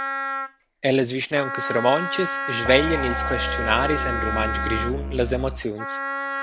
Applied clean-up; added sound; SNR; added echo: none; Musical instrument + Wind instrument, woodwind instrument; 3 dB; none.